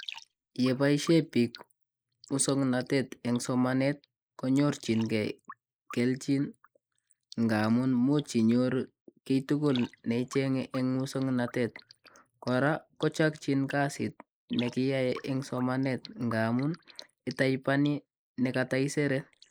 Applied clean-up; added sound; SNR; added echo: neural mask model Resemble Enhance denoiser.